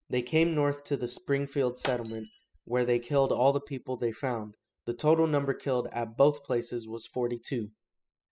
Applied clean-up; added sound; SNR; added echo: classical method spectral subtraction.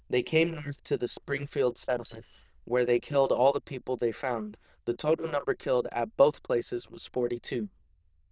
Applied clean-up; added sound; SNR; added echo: neural diffusion model UNIVERSE++.